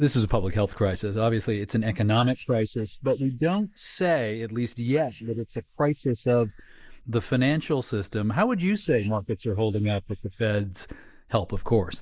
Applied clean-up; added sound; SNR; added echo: neural mask model Resemble Enhance denoiser.